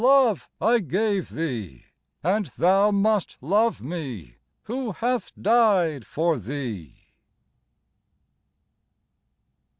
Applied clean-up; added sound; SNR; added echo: none; none; none; none.